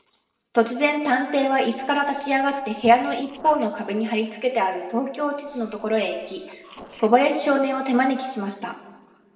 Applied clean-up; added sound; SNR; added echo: neural separator model SepFormer DNS4.